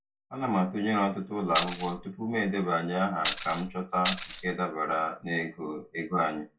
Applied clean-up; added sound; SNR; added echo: none; Tambourine; -1 dB; reverberation time 0.2 s.